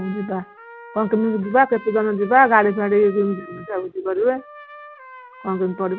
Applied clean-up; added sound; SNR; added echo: none; Trumpet; 20 dB; none.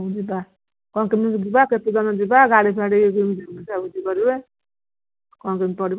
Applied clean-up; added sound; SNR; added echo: none; none; none; none.